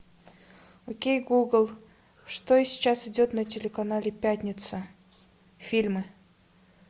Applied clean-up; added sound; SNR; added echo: none; none; none; none.